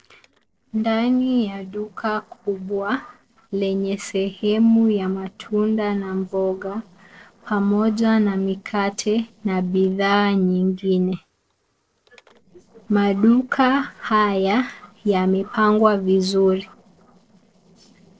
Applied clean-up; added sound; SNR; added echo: neural separator model SepFormer DNS4.